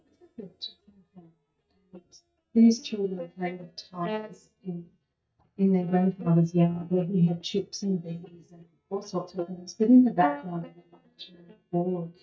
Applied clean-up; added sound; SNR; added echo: neural mask model DeepFilterNet 3.